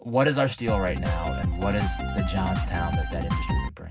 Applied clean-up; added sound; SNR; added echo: none; Drum kit; 0 dB; reverberation time 0.4 s.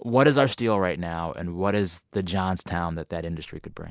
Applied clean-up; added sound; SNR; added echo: none; none; none; none.